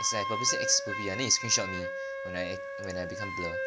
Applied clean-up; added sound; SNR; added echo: none; Wind instrument, woodwind instrument; 3 dB; none.